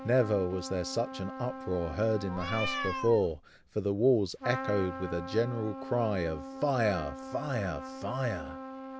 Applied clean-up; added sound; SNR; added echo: none; Trumpet + Meow; 9 dB; none.